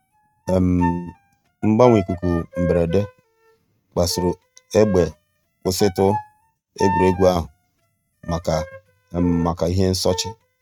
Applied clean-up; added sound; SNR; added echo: neural mask model RNNoise.